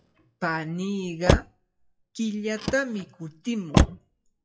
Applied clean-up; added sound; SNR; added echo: classical method WPE with log-MMSE.